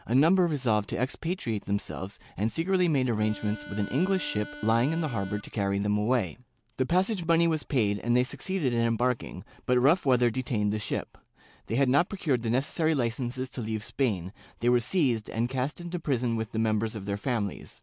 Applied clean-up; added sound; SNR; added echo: none; Harmonica; 14 dB; none.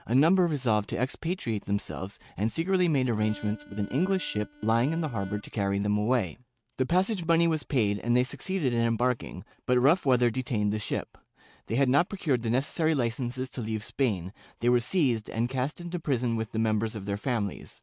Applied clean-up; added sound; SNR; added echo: neural mask model RNNoise.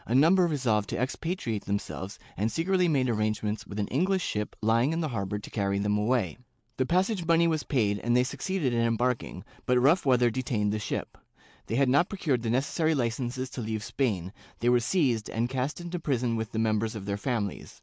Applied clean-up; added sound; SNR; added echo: neural mask model Resemble Enhance denoiser.